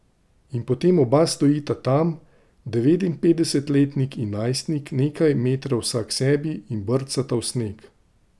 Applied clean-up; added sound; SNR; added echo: none; none; none; none.